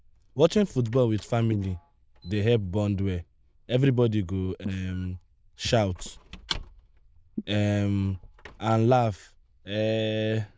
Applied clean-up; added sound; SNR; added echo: neural diffusion model UNIVERSE++.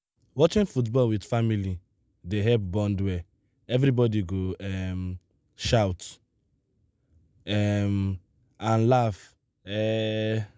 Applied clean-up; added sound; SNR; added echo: none; none; none; none.